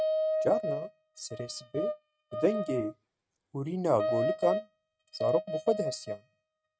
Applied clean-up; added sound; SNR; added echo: neural mask model RNNoise.